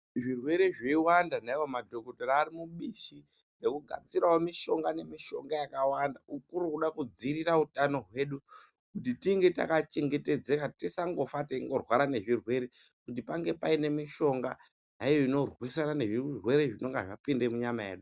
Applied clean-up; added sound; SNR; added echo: none; none; none; none.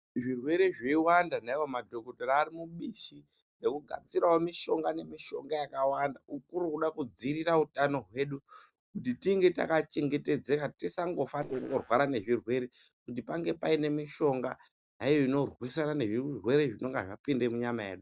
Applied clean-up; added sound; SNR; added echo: neural separator model SepFormer DNS4.